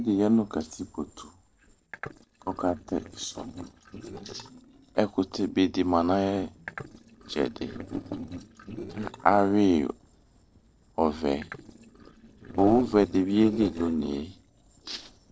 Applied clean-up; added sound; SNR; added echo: neural separator model SepFormer DNS4.